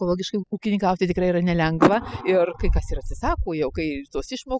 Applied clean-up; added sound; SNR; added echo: classical method spectral subtraction.